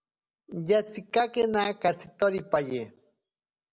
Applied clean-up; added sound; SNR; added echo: none; none; none; none.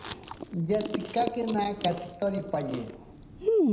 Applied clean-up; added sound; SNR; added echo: none; Chewing, mastication; 1 dB; reverberation time 0.8 s.